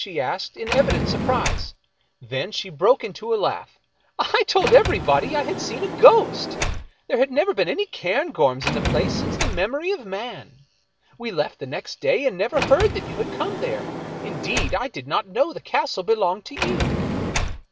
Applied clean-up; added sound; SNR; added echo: none; Sliding door; 6 dB; none.